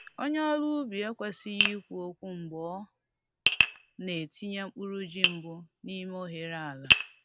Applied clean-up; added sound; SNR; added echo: none; Tap; -3 dB; none.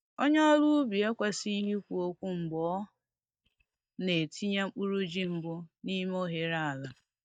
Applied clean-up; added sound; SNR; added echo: neural mask model DeepFilterNet 3.